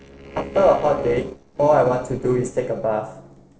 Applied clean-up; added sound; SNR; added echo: neural separator model SepFormer DNS4.